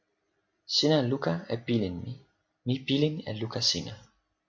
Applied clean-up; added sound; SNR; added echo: none; none; none; none.